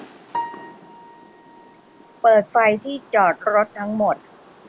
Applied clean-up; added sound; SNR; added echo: none; Piano + Fireworks; 16 dB; none.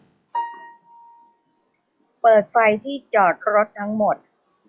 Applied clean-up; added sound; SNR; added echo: classical method log-MMSE.